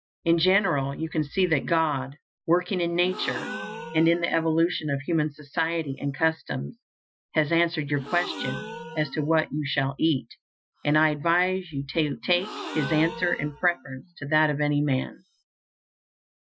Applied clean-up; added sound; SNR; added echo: classical method Wiener filter.